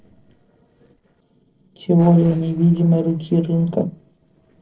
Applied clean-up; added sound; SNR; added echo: neural separator model SepFormer DNS4.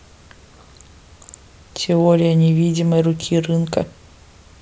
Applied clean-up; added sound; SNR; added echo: none; none; none; none.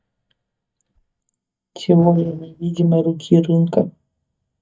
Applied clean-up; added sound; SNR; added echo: neural mask model DeepFilterNet 3.